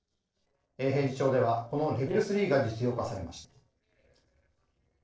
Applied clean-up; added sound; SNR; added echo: neural separator model SepFormer DNS4.